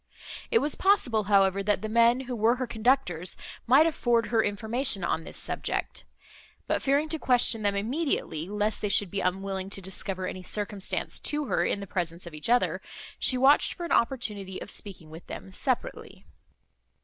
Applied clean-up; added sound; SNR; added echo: none; none; none; none.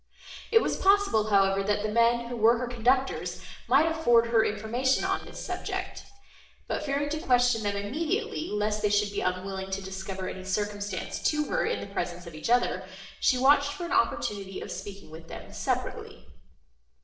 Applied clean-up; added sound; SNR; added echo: neural separator model SepFormer DNS4.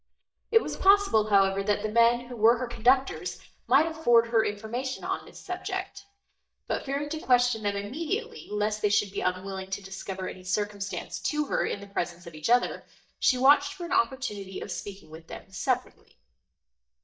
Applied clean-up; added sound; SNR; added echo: neural mask model DeepFilterNet 3.